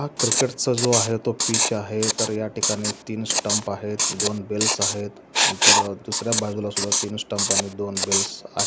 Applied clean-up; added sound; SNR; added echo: none; Writing; -3 dB; none.